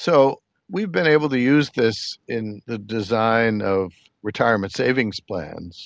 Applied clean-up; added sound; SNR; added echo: none; none; none; none.